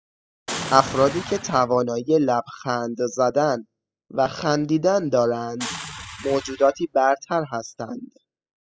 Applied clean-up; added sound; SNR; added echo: classical method spectral subtraction.